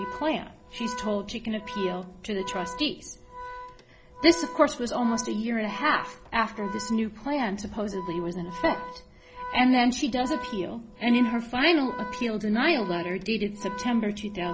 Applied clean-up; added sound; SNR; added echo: none; Organ; 13 dB; none.